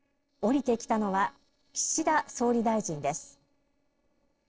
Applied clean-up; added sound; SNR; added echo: neural separator model SepFormer DNS4.